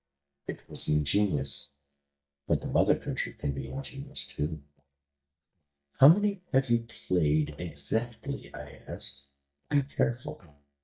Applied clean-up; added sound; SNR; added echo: neural mask model DeepFilterNet 3.